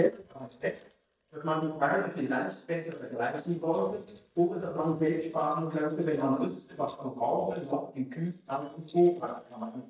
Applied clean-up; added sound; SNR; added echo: neural mask model DeepFilterNet 3.